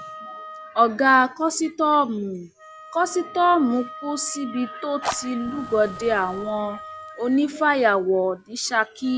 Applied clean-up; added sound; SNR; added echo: none; Fire + Wind instrument, woodwind instrument; 15 dB; none.